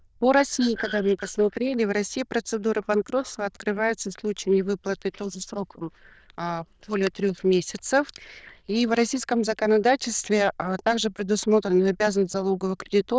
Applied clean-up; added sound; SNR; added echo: neural diffusion model UNIVERSE++.